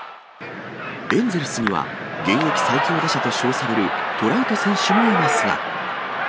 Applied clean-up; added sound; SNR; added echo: none; none; none; none.